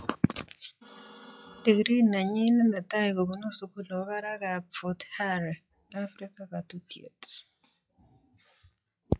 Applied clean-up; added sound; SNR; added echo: classical method log-MMSE.